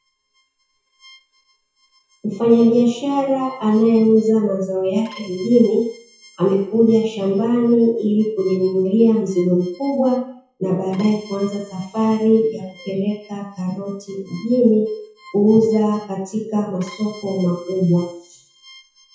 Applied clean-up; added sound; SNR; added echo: classical method WPE with log-MMSE.